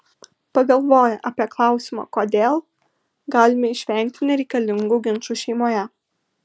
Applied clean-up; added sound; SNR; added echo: none; none; none; none.